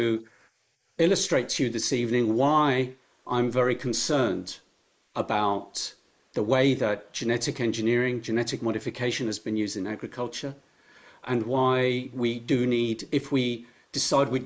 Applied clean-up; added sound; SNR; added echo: neural mask model Resemble Enhance denoiser.